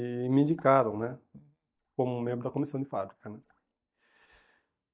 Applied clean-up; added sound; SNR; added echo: neural mask model DeepFilterNet 3.